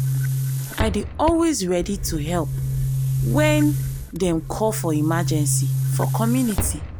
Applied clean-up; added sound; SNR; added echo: none; Boom; 0 dB; none.